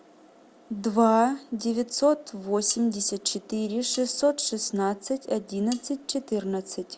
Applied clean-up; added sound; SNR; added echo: none; Cutlery, silverware; 18 dB; none.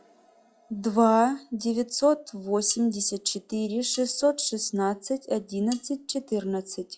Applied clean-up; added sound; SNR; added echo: classical method log-MMSE.